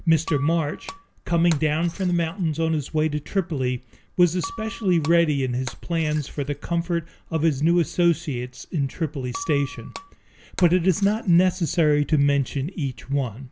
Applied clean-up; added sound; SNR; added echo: none; Shatter; 19 dB; none.